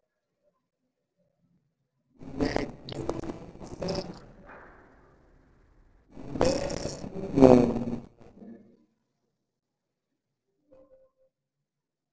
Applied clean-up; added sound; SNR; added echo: neural separator model SepFormer DNS4.